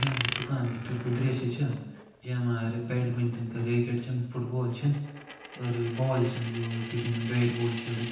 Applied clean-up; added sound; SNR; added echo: none; Coin (dropping); 12 dB; reverberation time 0.9 s.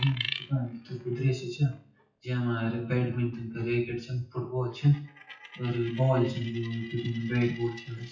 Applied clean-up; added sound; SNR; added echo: classical method WPE with log-MMSE.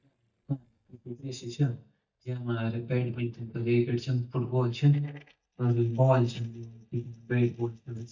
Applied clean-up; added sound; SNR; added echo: neural mask model DeepFilterNet 3.